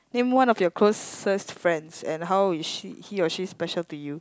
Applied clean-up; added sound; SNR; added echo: none; none; none; none.